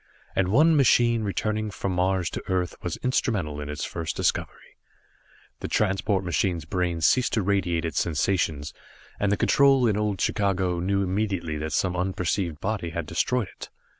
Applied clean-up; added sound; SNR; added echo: none; none; none; none.